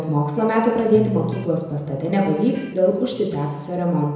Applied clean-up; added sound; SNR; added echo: none; Electric guitar; 15 dB; reverberation time 0.9 s.